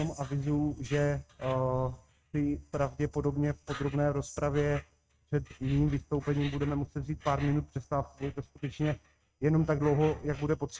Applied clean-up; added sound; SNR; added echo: neural mask model RNNoise.